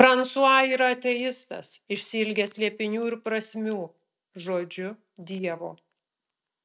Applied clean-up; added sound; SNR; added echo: none; none; none; none.